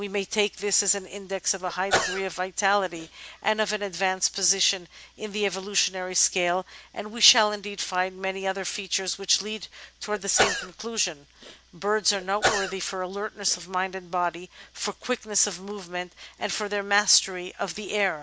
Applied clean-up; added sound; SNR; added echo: none; Sneeze / Cough; 4 dB; none.